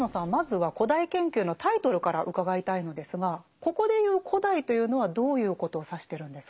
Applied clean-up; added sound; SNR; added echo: none; none; none; none.